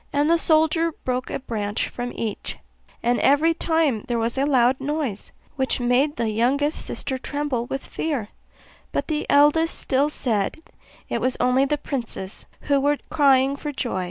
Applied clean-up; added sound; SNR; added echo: none; none; none; none.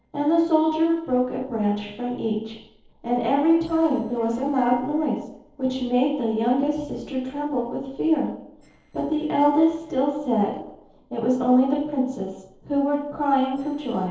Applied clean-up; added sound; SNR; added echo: neural separator model SepFormer DNS4.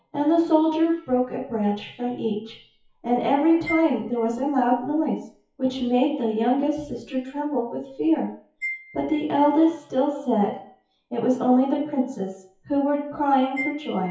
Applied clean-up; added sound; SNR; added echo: classical method WPE with log-MMSE.